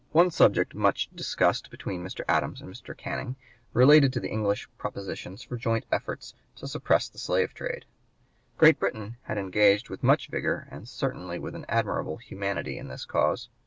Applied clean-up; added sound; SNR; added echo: none; none; none; none.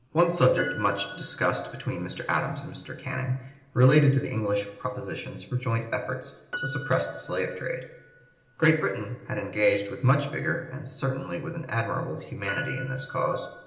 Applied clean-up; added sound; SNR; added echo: none; Piano; 16 dB; reverberation time 0.8 s.